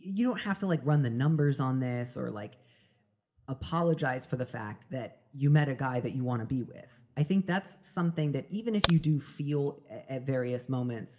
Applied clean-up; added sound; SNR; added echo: none; Crack; 1 dB; reverberation time 0.7 s.